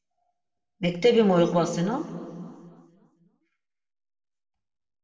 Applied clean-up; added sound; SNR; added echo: none; none; none; reverberation time 1.8 s.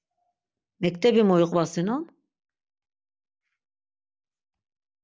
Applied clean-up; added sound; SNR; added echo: none; none; none; none.